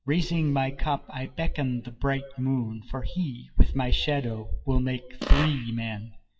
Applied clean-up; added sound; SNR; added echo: classical method WPE with log-MMSE.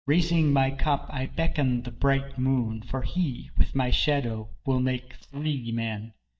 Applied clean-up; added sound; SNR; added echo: neural mask model DeepFilterNet 3.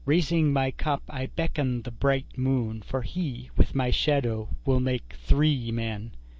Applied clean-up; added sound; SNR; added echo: none; none; none; none.